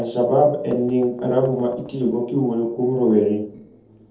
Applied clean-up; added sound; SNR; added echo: neural separator model SepFormer DNS4.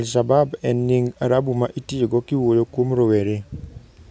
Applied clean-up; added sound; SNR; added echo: none; none; none; none.